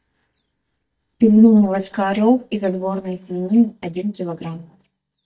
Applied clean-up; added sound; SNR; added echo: neural mask model DeepFilterNet 3.